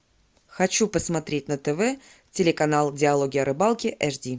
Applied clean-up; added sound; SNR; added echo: none; none; none; none.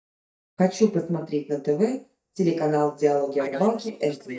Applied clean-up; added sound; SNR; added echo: neural mask model DeepFilterNet 3.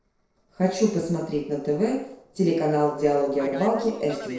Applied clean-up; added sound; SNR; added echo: neural separator model SepFormer DNS4.